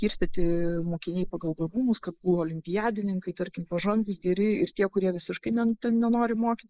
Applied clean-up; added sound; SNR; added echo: neural mask model Resemble Enhance denoiser.